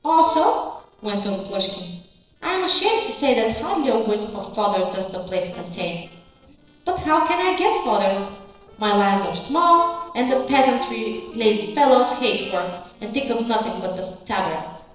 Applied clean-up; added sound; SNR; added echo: neural separator model SepFormer DNS4.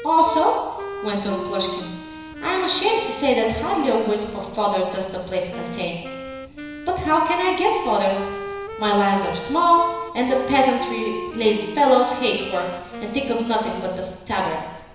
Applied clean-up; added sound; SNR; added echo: none; Wind instrument, woodwind instrument; 12 dB; reverberation time 1.0 s.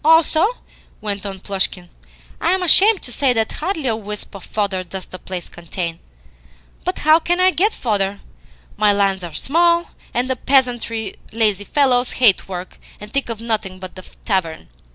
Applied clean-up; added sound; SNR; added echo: none; none; none; none.